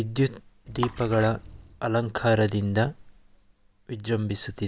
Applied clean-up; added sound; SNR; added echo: none; Water / Splash, splatter; 13 dB; none.